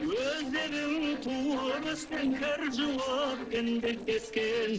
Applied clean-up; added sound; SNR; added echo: neural separator model SepFormer DNS4.